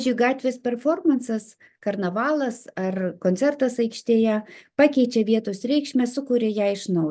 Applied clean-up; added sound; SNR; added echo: none; none; none; none.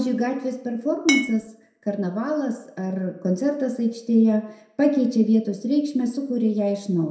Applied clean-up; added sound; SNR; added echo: none; Glass; 3 dB; reverberation time 0.6 s.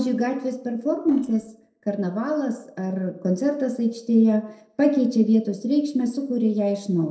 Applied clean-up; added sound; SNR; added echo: neural separator model SepFormer DNS4.